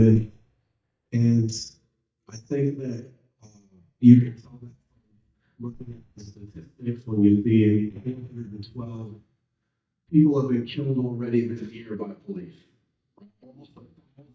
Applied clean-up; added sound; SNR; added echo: neural mask model DeepFilterNet 3.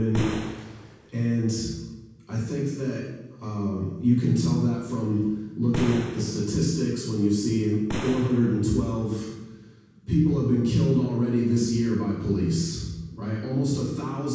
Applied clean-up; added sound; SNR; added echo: none; Boom; 10 dB; reverberation time 1.2 s.